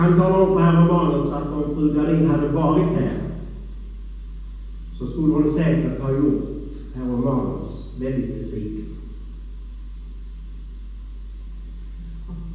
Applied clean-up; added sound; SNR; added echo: none; none; none; reverberation time 1.2 s.